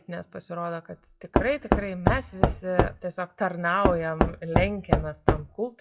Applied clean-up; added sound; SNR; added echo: classical method WPE with log-MMSE.